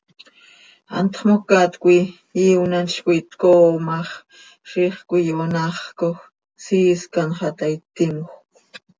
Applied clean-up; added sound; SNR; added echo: none; none; none; none.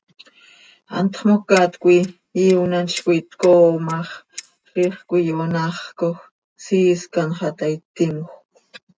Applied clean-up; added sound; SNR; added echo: neural mask model RNNoise.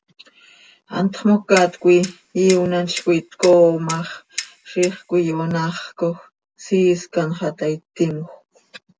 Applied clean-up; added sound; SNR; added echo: none; Clock; 13 dB; none.